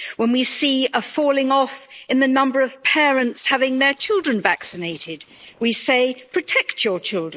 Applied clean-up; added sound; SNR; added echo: neural mask model Resemble Enhance denoiser.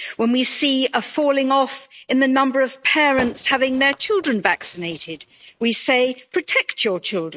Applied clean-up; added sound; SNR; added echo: neural mask model RNNoise.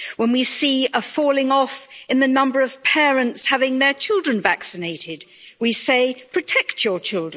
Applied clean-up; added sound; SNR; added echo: none; none; none; none.